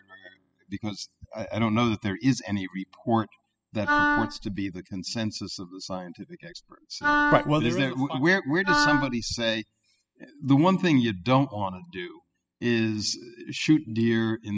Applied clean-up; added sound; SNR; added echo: classical method spectral subtraction.